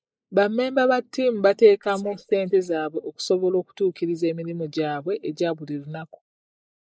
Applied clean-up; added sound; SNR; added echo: neural mask model Resemble Enhance denoiser.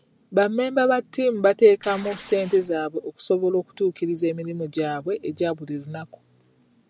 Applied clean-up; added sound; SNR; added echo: none; Tearing; 16 dB; none.